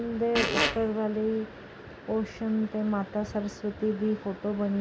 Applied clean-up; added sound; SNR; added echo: none; Fart; -2 dB; none.